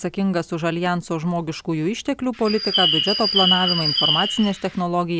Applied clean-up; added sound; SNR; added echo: none; Bird; -1 dB; none.